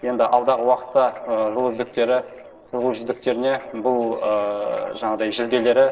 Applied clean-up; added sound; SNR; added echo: neural separator model SepFormer DNS4.